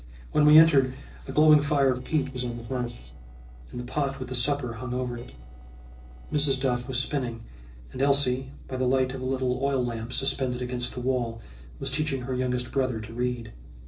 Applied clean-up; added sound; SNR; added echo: neural separator model SepFormer DNS4.